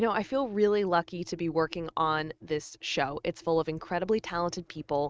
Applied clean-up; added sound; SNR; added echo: neural mask model RNNoise.